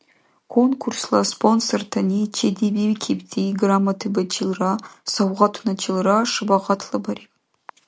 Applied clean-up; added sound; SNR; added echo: none; none; none; none.